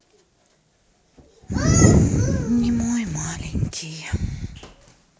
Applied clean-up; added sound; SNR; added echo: none; none; none; none.